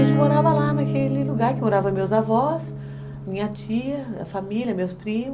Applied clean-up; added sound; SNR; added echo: none; Acoustic guitar / Strum; 2 dB; none.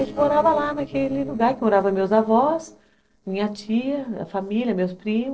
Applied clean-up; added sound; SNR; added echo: neural separator model SepFormer DNS4.